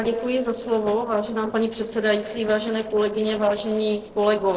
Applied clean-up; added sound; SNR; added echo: neural separator model SepFormer DNS4.